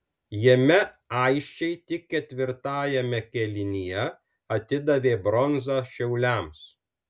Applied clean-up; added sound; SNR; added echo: none; none; none; none.